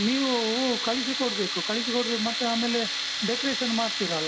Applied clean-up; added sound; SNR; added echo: none; Tools; 2 dB; none.